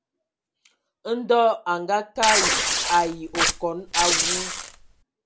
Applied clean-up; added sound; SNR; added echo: none; Tearing; -1 dB; none.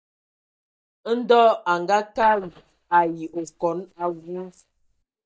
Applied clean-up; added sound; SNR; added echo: neural mask model DeepFilterNet 3.